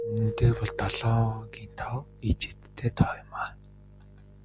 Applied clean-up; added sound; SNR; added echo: none; Keyboard (musical); 13 dB; none.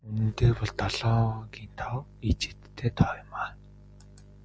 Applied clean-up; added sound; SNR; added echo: none; none; none; none.